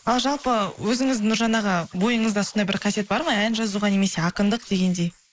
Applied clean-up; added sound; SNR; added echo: neural mask model Resemble Enhance denoiser.